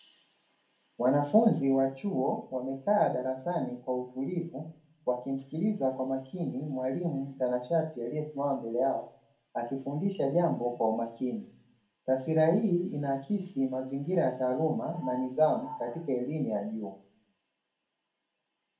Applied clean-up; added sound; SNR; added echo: none; none; none; reverberation time 0.4 s.